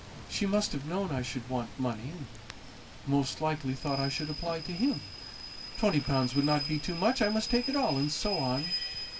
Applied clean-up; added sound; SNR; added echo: none; Rain / Train; 9 dB; reverberation time 0.2 s.